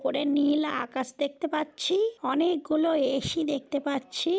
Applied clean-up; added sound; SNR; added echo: none; none; none; none.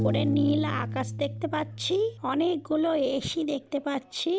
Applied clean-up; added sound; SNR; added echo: none; Piano; 7 dB; none.